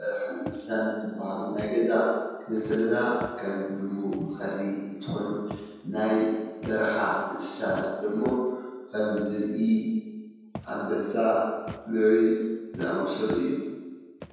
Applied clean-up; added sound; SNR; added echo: none; Walk, footsteps; 18 dB; reverberation time 1.2 s.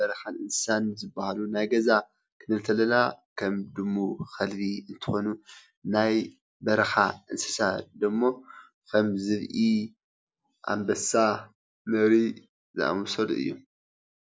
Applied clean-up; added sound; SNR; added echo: none; none; none; none.